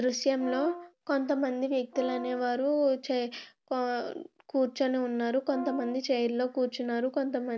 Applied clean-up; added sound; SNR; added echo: none; Brass instrument; 13 dB; none.